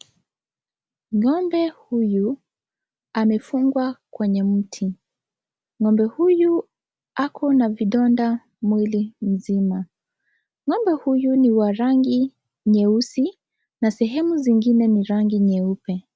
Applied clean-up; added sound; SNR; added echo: none; none; none; none.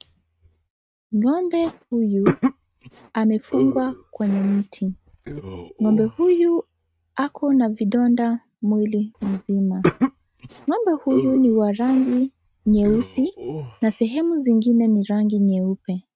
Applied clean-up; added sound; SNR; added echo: neural mask model RNNoise.